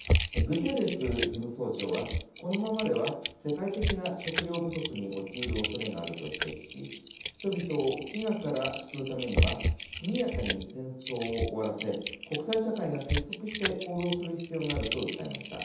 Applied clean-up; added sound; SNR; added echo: none; Typing; 1 dB; reverberation time 0.8 s.